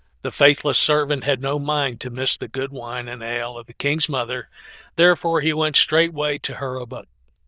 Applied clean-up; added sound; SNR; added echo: neural diffusion model UNIVERSE++.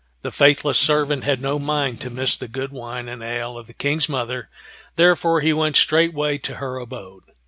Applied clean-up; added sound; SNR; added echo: none; Strum; 18 dB; none.